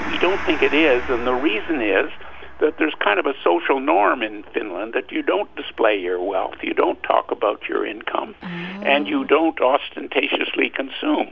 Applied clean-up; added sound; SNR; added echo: none; Gong; 12 dB; none.